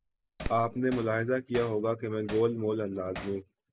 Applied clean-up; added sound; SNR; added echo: none; Hammer + Fireworks; 14 dB; none.